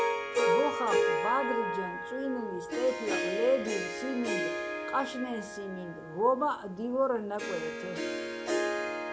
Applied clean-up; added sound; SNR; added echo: none; Harp; 0 dB; none.